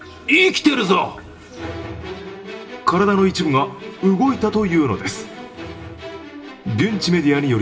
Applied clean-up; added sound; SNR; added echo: none; none; none; reverberation time 0.9 s.